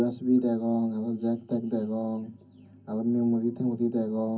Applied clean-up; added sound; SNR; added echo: none; none; none; reverberation time 0.3 s.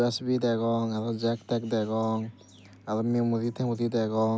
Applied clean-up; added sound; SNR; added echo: none; none; none; none.